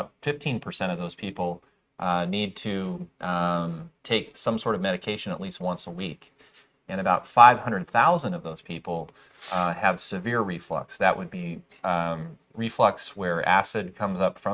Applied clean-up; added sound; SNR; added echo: neural mask model RNNoise.